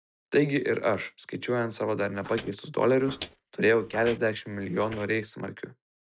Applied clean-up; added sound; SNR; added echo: neural mask model RNNoise.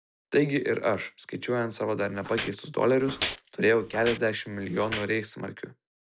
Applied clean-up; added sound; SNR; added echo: none; Walk, footsteps; 10 dB; none.